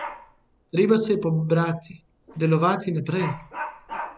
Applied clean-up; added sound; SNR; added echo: none; Dog; 14 dB; none.